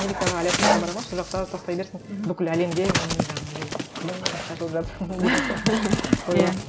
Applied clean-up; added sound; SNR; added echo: none; Dog; 2 dB; none.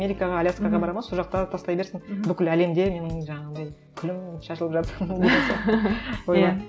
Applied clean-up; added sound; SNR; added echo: none; none; none; none.